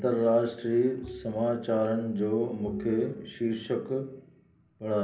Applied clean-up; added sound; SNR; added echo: none; Bowed string instrument; 19 dB; reverberation time 0.5 s.